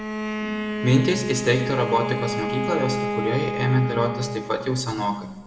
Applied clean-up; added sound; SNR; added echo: none; Bowed string instrument; 4 dB; reverberation time 1.2 s.